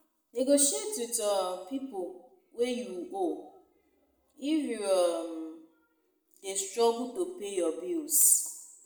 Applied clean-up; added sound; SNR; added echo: none; none; none; reverberation time 0.8 s.